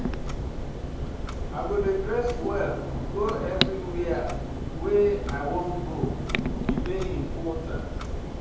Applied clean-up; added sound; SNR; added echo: none; Clock; 0 dB; reverberation time 0.8 s.